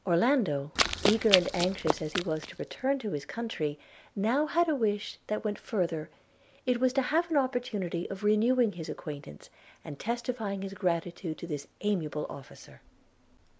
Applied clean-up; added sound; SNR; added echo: none; Run; 2 dB; none.